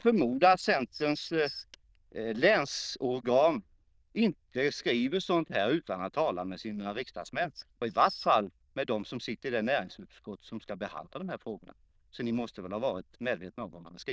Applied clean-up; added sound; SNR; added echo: neural diffusion model UNIVERSE++.